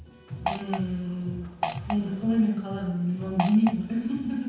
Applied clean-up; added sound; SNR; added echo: none; Fart; 8 dB; reverberation time 0.9 s.